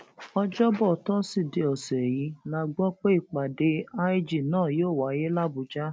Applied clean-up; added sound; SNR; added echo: none; none; none; none.